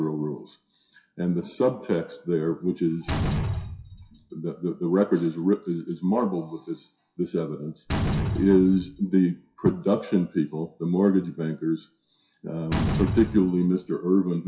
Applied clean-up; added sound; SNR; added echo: classical method WPE with log-MMSE.